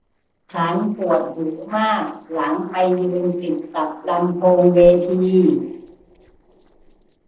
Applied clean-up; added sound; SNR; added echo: neural separator model SepFormer DNS4.